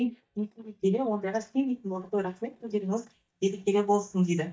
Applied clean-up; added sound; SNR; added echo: neural mask model DeepFilterNet 3.